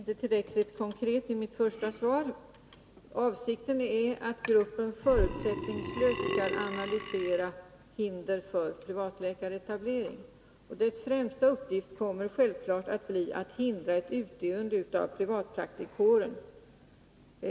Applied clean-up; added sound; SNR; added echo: none; Burping, eructation; 3 dB; none.